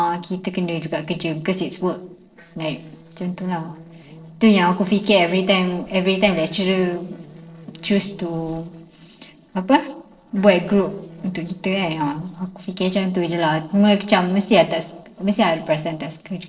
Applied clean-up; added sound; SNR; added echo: neural separator model SepFormer DNS4.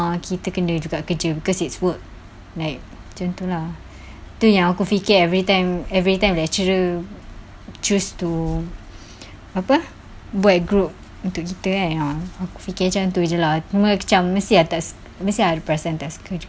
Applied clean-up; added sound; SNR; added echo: none; none; none; none.